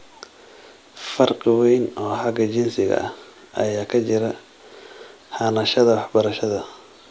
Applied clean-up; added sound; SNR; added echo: none; none; none; none.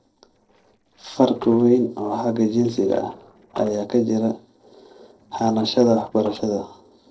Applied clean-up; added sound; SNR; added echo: neural separator model SepFormer DNS4.